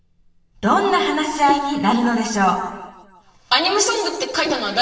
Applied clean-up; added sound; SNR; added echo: none; Sink (filling or washing); 16 dB; reverberation time 1.3 s.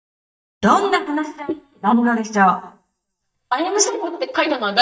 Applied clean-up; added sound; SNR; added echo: neural mask model DeepFilterNet 3.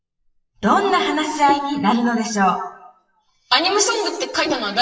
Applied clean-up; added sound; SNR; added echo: classical method WPE with log-MMSE.